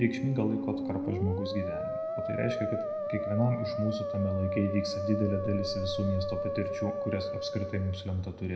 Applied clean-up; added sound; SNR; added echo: none; Musical instrument; 2 dB; reverberation time 0.8 s.